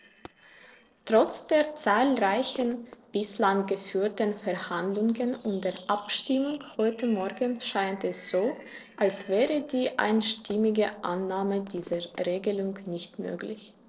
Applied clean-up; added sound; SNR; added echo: neural separator model SepFormer DNS4.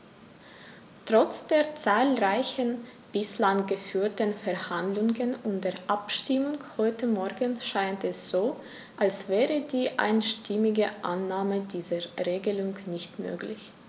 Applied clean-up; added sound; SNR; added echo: none; none; none; none.